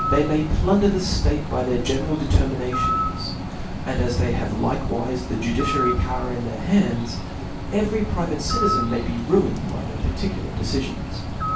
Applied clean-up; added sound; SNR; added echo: none; Bird; 4 dB; reverberation time 0.3 s.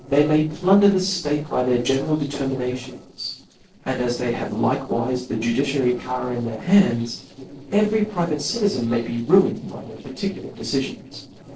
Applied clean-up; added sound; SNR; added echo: neural separator model SepFormer DNS4.